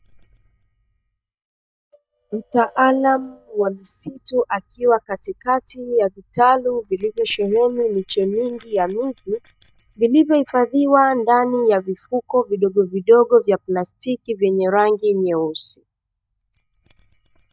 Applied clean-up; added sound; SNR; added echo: neural mask model DeepFilterNet 3.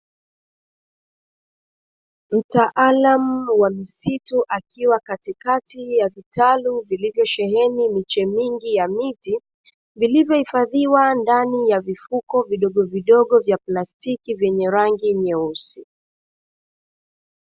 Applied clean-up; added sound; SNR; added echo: none; none; none; none.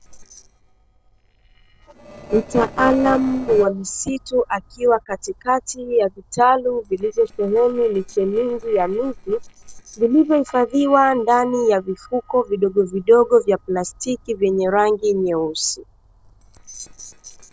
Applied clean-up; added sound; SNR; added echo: neural separator model SepFormer DNS4.